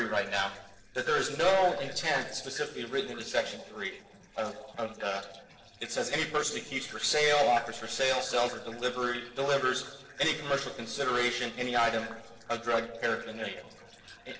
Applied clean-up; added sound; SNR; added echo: neural separator model SepFormer DNS4.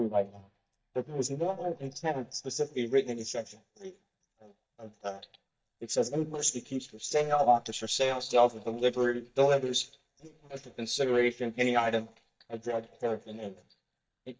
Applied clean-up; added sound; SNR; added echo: neural mask model DeepFilterNet 3.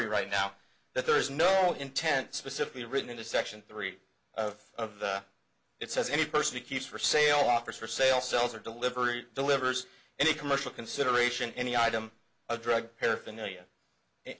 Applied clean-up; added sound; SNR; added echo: none; none; none; none.